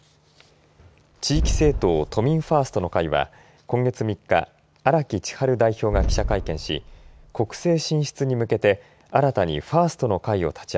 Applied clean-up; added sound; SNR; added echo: none; Boom; 5 dB; none.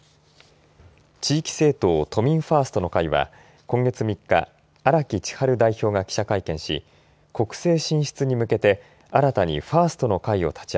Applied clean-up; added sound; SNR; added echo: none; none; none; none.